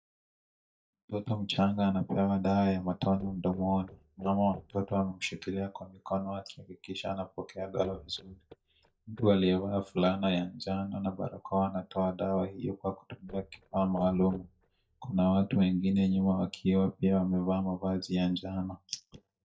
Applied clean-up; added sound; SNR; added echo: neural mask model DeepFilterNet 3.